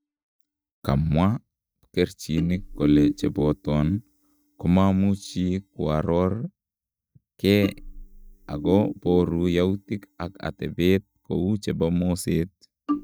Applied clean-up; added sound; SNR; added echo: neural mask model DeepFilterNet 3.